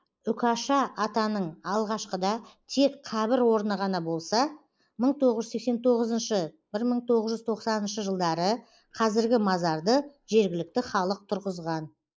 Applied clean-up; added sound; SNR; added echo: neural mask model Resemble Enhance denoiser.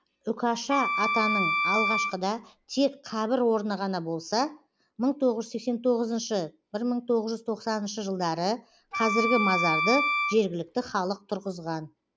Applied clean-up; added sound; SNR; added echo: none; Wind instrument, woodwind instrument; 0 dB; none.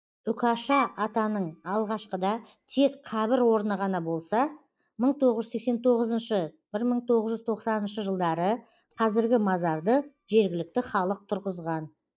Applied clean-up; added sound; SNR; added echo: neural mask model DeepFilterNet 3.